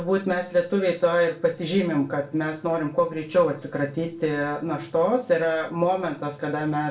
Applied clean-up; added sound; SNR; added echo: none; none; none; reverberation time 0.3 s.